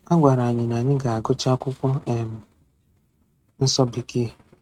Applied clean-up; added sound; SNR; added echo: neural mask model RNNoise.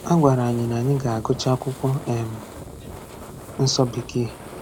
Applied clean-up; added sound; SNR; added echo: none; Fire; 14 dB; none.